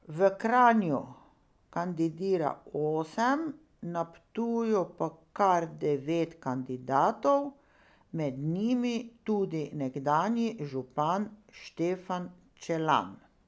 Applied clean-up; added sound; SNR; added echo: none; none; none; none.